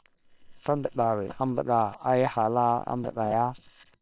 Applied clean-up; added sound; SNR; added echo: neural separator model SepFormer WHAM!.